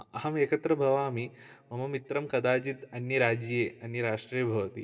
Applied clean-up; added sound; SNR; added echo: none; none; none; reverberation time 0.7 s.